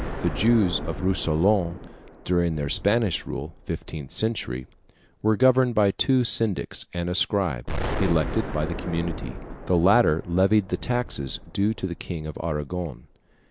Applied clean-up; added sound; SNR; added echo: none; Explosion; 10 dB; none.